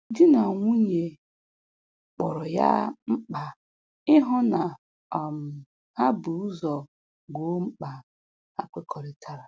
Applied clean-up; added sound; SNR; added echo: none; none; none; none.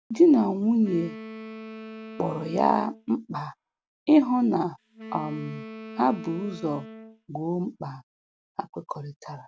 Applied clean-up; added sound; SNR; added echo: none; Wind instrument, woodwind instrument; 16 dB; none.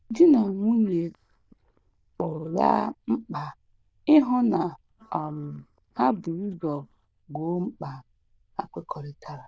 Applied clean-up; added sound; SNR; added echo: neural diffusion model UNIVERSE++.